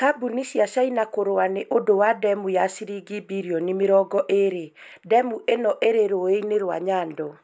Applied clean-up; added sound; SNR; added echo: none; none; none; none.